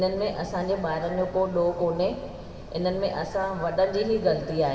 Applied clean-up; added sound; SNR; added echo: none; Boat, Water vehicle; 17 dB; reverberation time 2.1 s.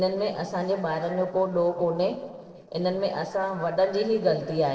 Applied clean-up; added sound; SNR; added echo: neural separator model SepFormer DNS4.